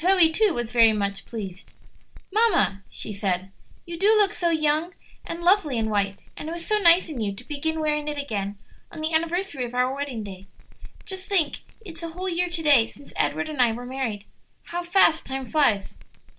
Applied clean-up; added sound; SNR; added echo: none; Bell; 12 dB; none.